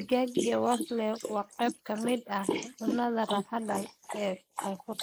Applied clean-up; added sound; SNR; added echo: neural mask model Resemble Enhance denoiser.